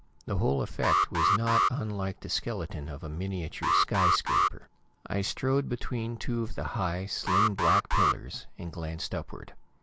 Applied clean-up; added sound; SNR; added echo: none; Alarm; -3 dB; none.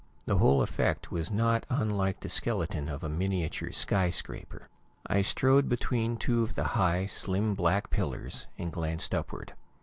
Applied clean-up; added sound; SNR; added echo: none; none; none; none.